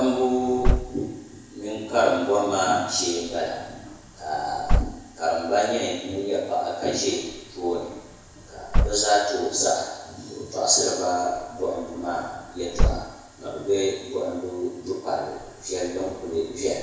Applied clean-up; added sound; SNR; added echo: none; Slam / Car; 4 dB; reverberation time 1.0 s.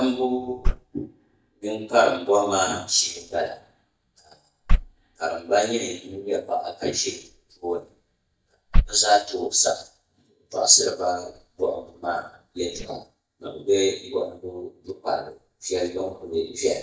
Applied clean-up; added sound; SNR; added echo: neural mask model DeepFilterNet 3.